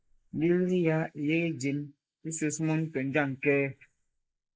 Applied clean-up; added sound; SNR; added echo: neural mask model Resemble Enhance denoiser.